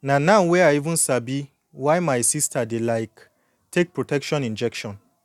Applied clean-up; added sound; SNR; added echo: none; none; none; none.